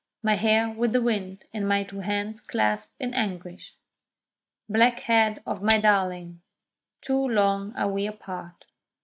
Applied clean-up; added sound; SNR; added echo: neural mask model RNNoise.